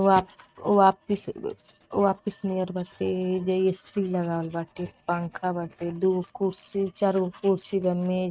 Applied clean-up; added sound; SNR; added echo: neural mask model RNNoise.